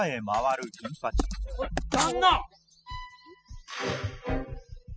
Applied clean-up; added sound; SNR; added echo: classical method spectral subtraction.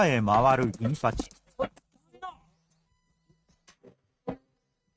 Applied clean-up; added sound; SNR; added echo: neural mask model RNNoise.